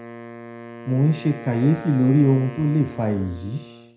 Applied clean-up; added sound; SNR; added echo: none; Wind instrument, woodwind instrument; 16 dB; reverberation time 0.4 s.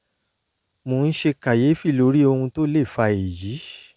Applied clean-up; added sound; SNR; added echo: none; none; none; none.